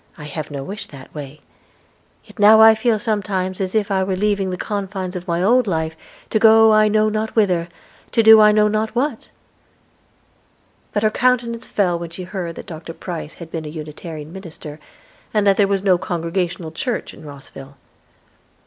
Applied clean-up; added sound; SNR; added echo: none; none; none; none.